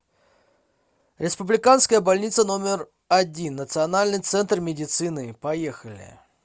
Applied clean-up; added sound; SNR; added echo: none; none; none; none.